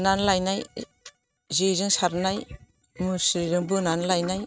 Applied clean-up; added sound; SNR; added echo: neural mask model RNNoise.